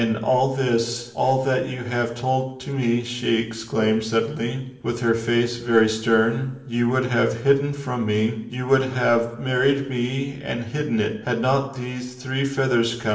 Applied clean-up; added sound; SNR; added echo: neural separator model SepFormer DNS4.